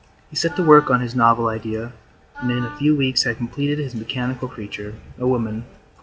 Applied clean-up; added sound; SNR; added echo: none; Wind instrument, woodwind instrument; 15 dB; none.